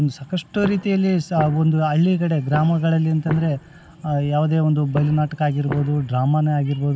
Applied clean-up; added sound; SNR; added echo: none; Walk, footsteps; 15 dB; none.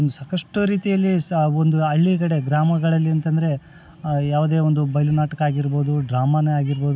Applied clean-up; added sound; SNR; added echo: none; none; none; none.